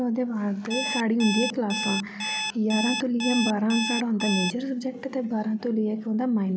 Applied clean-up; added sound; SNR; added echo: none; Alarm; 5 dB; none.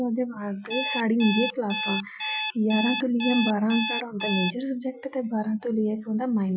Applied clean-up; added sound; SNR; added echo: classical method Wiener filter.